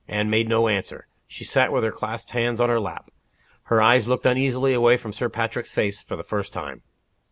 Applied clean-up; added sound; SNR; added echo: none; none; none; none.